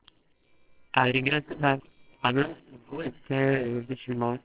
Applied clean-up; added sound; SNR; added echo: neural separator model SepFormer WHAMR!.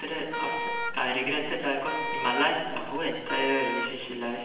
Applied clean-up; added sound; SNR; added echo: none; Wind instrument, woodwind instrument; 4 dB; reverberation time 1.2 s.